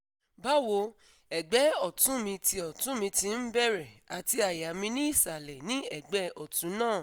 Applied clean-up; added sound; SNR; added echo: none; none; none; none.